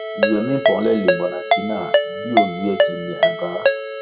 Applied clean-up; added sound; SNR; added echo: none; Ringtone; -4 dB; reverberation time 0.4 s.